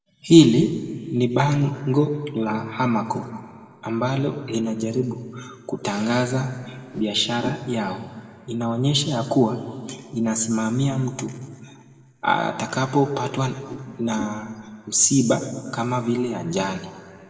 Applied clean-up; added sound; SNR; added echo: none; Whoosh, swoosh, swish; 16 dB; reverberation time 1.7 s.